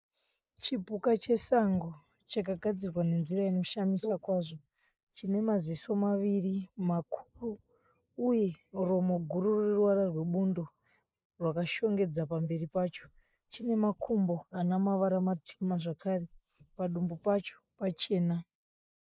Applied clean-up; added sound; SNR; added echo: neural mask model Resemble Enhance denoiser.